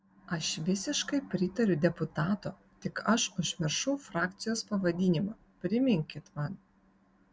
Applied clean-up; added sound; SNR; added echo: none; none; none; none.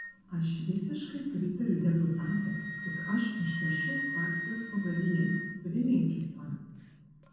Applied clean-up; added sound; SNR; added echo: none; Wind instrument, woodwind instrument; 9 dB; reverberation time 1.1 s.